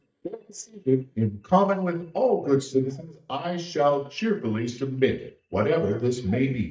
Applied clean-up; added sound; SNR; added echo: neural mask model DeepFilterNet 3.